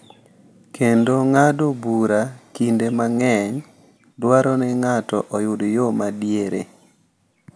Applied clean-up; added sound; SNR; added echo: none; none; none; none.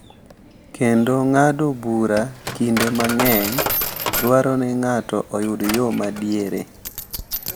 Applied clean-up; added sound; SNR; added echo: none; Coin (dropping); 8 dB; none.